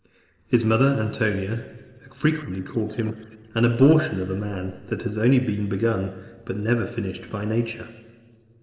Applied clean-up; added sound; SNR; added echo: neural separator model SepFormer DNS4.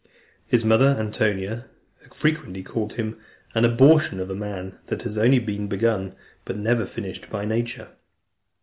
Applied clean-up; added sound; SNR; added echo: none; none; none; none.